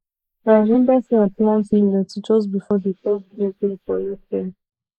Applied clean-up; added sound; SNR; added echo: neural mask model Resemble Enhance denoiser.